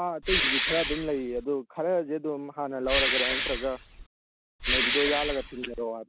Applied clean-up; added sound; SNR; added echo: none; Respiratory sounds; -2 dB; none.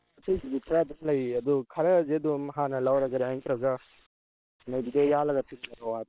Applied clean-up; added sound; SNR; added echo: neural separator model SepFormer WHAM!.